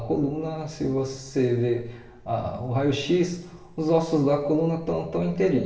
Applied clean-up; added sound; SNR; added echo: none; none; none; reverberation time 0.9 s.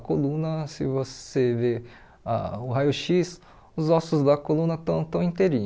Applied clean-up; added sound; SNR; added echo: none; none; none; none.